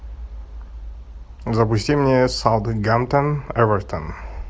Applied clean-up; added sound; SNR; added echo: none; none; none; none.